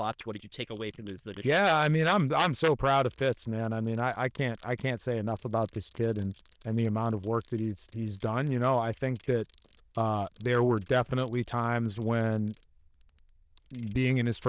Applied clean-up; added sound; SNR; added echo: neural diffusion model UNIVERSE++.